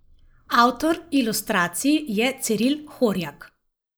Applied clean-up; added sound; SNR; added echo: neural mask model Resemble Enhance denoiser.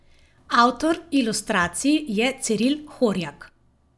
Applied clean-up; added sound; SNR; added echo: none; none; none; none.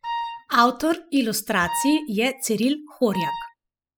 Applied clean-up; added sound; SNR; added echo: classical method spectral subtraction.